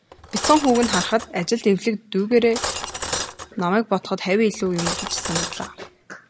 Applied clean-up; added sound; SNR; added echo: none; Cutlery, silverware; 7 dB; none.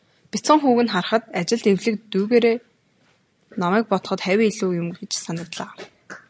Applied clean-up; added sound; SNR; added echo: none; none; none; none.